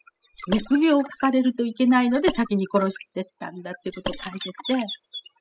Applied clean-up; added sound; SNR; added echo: classical method spectral subtraction.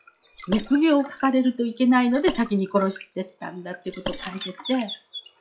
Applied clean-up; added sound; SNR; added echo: classical method log-MMSE.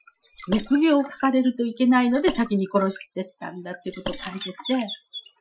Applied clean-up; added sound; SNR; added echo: classical method Wiener filter.